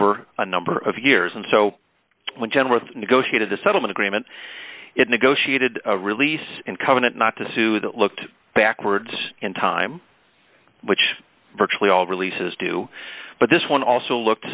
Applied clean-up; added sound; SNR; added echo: none; none; none; none.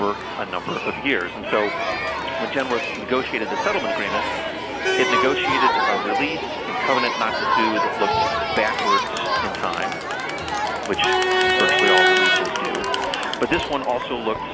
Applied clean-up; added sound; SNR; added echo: none; Crowd; -4 dB; none.